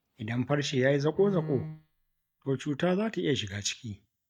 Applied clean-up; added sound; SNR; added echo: neural mask model DeepFilterNet 3.